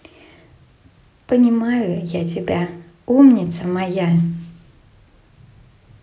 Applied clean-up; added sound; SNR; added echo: none; none; none; none.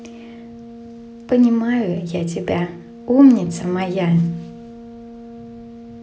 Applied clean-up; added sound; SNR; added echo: none; Brass instrument; 19 dB; none.